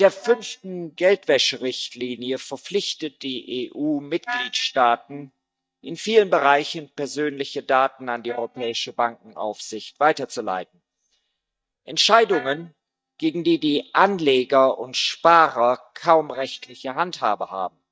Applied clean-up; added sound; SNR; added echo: neural mask model DeepFilterNet 3.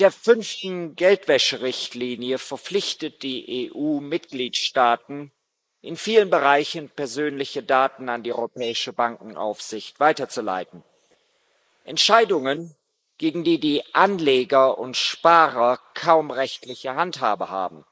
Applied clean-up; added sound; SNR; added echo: neural mask model Resemble Enhance denoiser.